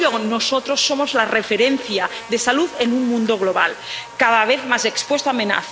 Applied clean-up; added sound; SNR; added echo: none; Buzz; 18 dB; none.